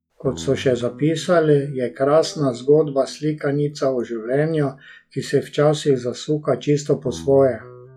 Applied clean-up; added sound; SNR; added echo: classical method log-MMSE.